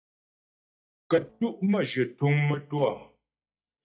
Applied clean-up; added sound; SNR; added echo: neural mask model DeepFilterNet 3.